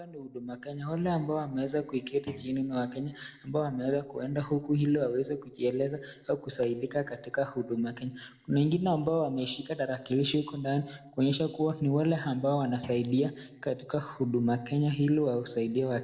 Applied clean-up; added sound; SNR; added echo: neural separator model SepFormer DNS4.